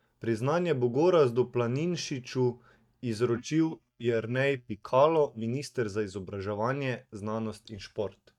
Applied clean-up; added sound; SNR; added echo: neural mask model DeepFilterNet 3.